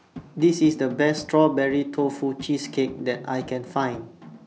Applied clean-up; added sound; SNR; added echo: none; Drum; 18 dB; none.